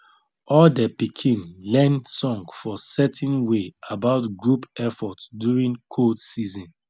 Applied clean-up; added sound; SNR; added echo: none; none; none; none.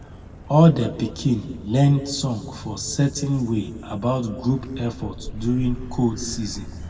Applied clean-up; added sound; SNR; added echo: none; Motor vehicle (road); 14 dB; reverberation time 1.6 s.